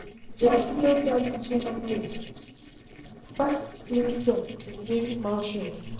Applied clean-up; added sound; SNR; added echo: neural separator model SepFormer DNS4.